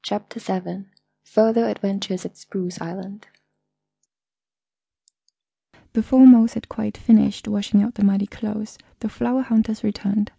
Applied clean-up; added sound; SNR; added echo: none; none; none; none.